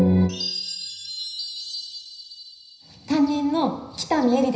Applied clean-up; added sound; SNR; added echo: none; none; none; reverberation time 0.9 s.